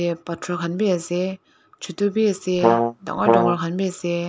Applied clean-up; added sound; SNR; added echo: none; Brass instrument; -4 dB; none.